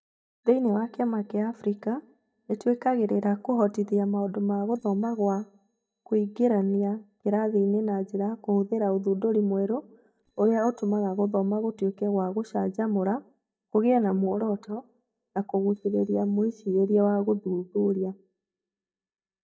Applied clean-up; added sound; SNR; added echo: neural mask model DeepFilterNet 3.